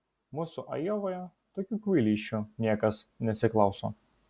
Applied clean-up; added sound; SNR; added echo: none; none; none; none.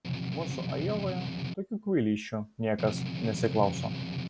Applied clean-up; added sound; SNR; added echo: none; Strum; 2 dB; none.